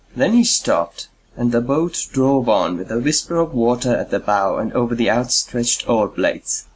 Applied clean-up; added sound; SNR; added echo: none; none; none; none.